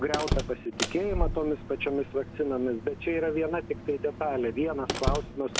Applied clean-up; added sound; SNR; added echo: none; Slam; 4 dB; none.